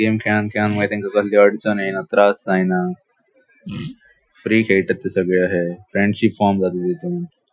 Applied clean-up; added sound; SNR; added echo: classical method Wiener filter.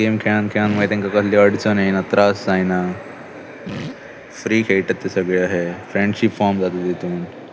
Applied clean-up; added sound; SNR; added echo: none; Fart; 17 dB; none.